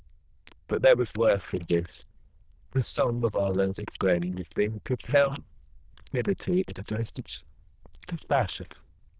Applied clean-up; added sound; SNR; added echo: neural diffusion model UNIVERSE++.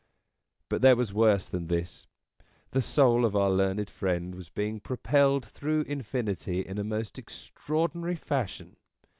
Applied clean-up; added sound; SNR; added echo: none; none; none; none.